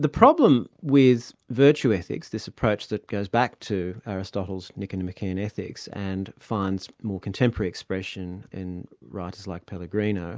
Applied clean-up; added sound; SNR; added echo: none; none; none; none.